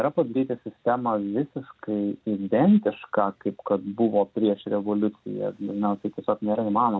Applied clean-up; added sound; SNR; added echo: none; none; none; none.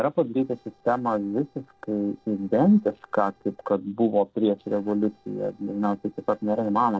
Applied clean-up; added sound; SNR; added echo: neural separator model SepFormer DNS4.